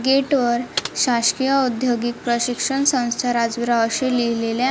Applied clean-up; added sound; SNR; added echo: none; Computer keyboard; 12 dB; none.